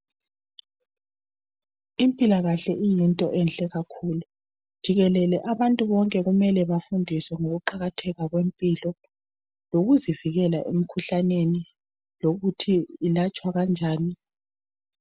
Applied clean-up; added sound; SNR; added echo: none; none; none; none.